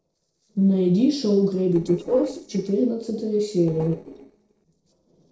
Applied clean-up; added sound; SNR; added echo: neural separator model SepFormer DNS4.